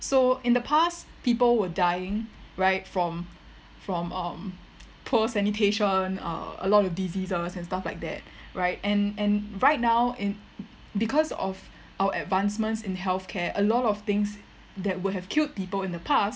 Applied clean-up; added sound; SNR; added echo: none; none; none; none.